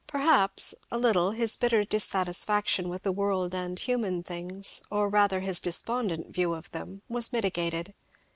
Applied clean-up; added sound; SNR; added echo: none; none; none; none.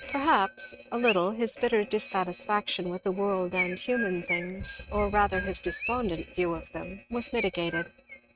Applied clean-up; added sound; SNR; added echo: neural mask model RNNoise.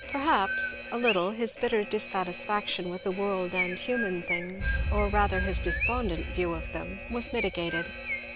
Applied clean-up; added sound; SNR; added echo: none; Chirp, tweet + Alarm; 3 dB; none.